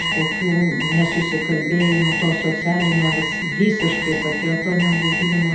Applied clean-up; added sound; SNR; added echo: none; Alarm; 3 dB; reverberation time 0.7 s.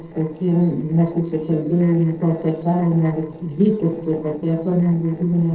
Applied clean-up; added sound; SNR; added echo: neural separator model SepFormer DNS4.